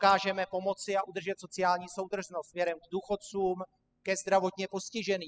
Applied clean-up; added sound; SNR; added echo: classical method spectral subtraction.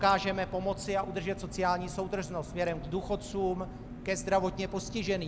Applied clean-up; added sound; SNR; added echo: none; Engine; 11 dB; none.